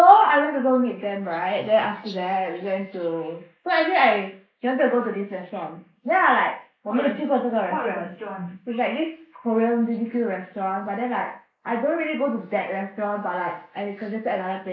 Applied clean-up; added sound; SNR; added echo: neural mask model Resemble Enhance denoiser.